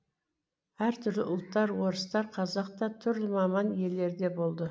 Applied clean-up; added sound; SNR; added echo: none; none; none; none.